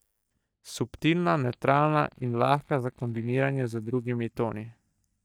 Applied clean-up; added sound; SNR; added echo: neural mask model DeepFilterNet 3.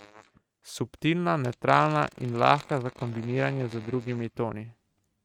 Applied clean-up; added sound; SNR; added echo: neural mask model RNNoise.